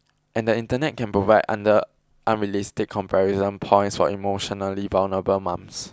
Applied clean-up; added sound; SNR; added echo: none; none; none; none.